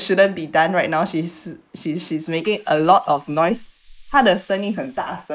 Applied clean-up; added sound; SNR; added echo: neural mask model Resemble Enhance denoiser.